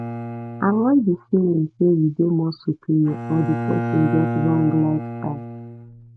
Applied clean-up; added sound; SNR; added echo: neural mask model RNNoise.